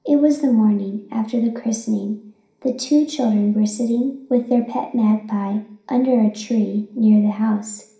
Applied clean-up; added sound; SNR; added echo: none; none; none; reverberation time 0.5 s.